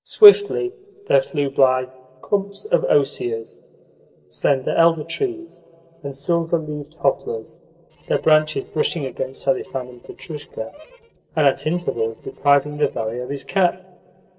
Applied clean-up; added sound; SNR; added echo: neural separator model SepFormer DNS4.